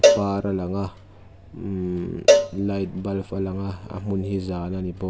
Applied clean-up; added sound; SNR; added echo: none; Cowbell; -3 dB; none.